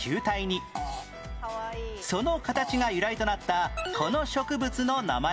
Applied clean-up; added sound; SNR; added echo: none; Fart; 14 dB; none.